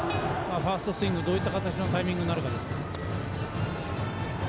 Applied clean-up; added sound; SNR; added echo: none; Plucked string instrument; 17 dB; none.